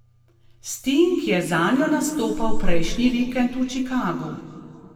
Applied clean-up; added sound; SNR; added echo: none; none; none; reverberation time 2.1 s.